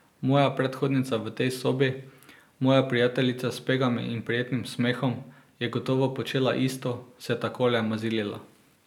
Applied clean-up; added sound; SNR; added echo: none; none; none; none.